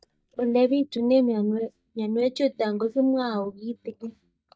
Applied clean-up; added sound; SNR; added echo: neural mask model DeepFilterNet 3.